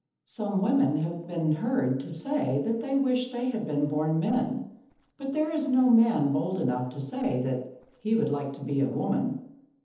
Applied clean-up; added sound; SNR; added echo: neural separator model SepFormer DNS4.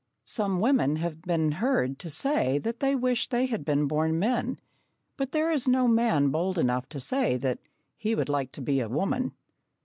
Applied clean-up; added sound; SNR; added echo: none; none; none; none.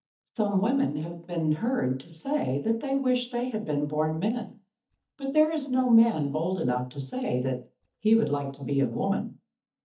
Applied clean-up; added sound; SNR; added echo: neural mask model DeepFilterNet 3.